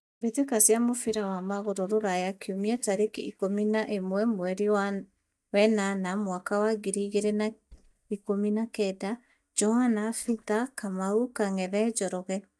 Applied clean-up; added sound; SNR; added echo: neural mask model DeepFilterNet 3.